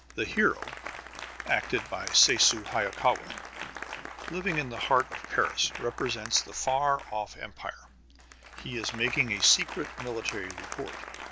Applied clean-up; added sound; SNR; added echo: none; Applause; 11 dB; none.